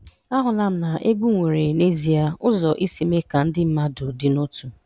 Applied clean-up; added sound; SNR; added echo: none; none; none; none.